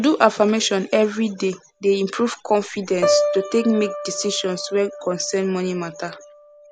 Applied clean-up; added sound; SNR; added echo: none; Piano; 8 dB; none.